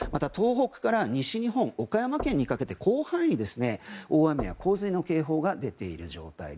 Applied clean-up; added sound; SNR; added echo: none; Knock / Wood; 16 dB; none.